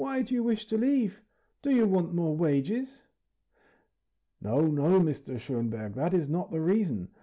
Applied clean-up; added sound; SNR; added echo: none; none; none; none.